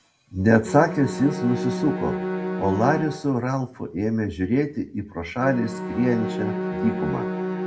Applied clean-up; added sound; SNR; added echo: none; Bowed string instrument; 6 dB; reverberation time 0.3 s.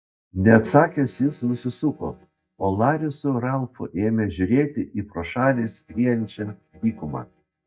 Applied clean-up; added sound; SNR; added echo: neural mask model DeepFilterNet 3.